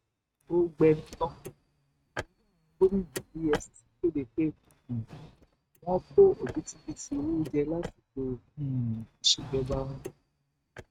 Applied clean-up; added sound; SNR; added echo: neural mask model RNNoise.